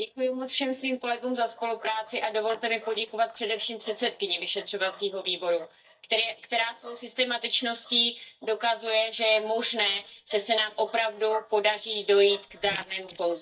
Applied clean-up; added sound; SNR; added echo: neural mask model DeepFilterNet 3.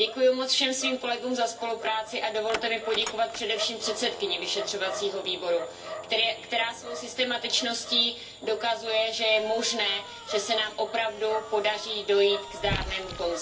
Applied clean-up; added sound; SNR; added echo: none; Dog; 12 dB; reverberation time 0.3 s.